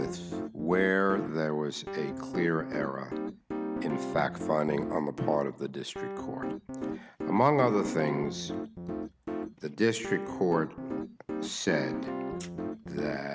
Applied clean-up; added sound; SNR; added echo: none; Piano; 5 dB; none.